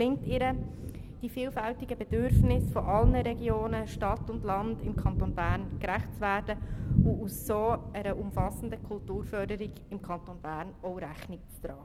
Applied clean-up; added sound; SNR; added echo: none; Thunder; -1 dB; none.